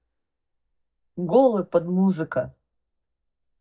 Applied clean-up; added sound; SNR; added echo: neural mask model DeepFilterNet 3.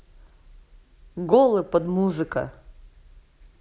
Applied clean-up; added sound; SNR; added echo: none; none; none; none.